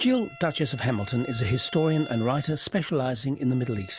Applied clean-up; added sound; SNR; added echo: none; Bowed string instrument; 19 dB; none.